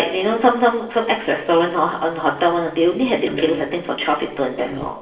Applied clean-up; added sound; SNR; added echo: neural separator model SepFormer DNS4.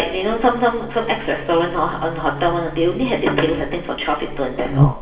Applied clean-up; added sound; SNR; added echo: none; Buzz; 5 dB; reverberation time 0.9 s.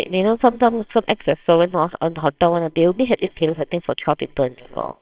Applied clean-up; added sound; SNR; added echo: neural separator model SepFormer WHAMR!.